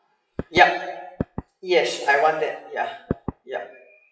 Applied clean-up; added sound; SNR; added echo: classical method WPE with log-MMSE.